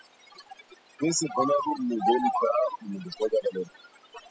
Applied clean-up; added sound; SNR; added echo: classical method spectral subtraction.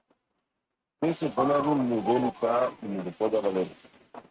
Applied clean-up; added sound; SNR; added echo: neural mask model RNNoise.